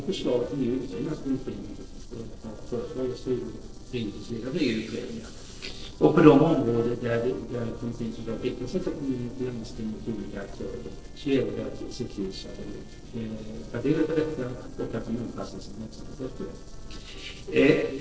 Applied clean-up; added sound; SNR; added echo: neural separator model SepFormer DNS4.